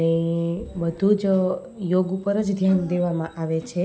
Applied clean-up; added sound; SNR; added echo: none; none; none; none.